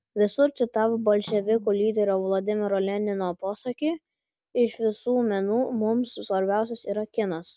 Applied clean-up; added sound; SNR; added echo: none; Snare drum; 20 dB; none.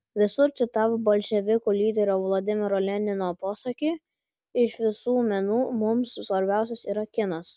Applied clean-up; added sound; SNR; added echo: none; none; none; none.